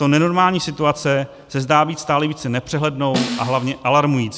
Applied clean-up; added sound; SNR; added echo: none; Snare drum; 8 dB; none.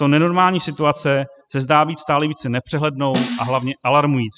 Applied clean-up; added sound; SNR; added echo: classical method spectral subtraction.